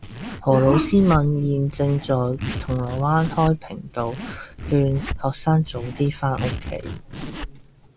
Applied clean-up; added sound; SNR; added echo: none; Zipper (clothing); 11 dB; none.